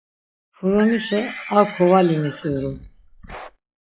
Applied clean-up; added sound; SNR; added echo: classical method log-MMSE.